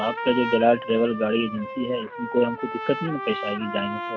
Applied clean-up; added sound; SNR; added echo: none; Trumpet; 8 dB; none.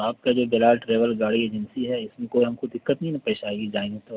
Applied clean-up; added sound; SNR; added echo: none; none; none; none.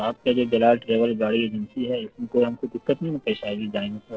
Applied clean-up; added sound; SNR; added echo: neural separator model SepFormer DNS4.